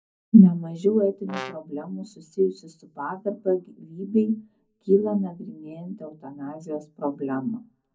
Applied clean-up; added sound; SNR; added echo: none; Brass instrument; 14 dB; reverberation time 0.4 s.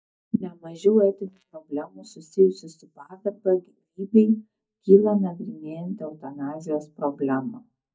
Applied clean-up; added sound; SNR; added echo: neural mask model DeepFilterNet 3.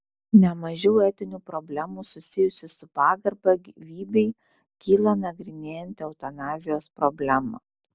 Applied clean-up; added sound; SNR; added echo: none; none; none; none.